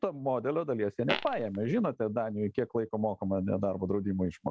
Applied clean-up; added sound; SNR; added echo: none; Fart; 6 dB; none.